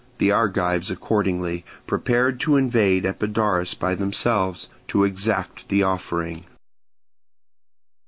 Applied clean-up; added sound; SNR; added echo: none; none; none; none.